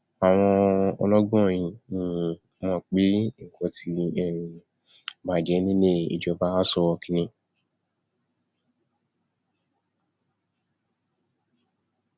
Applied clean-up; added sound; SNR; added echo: none; none; none; none.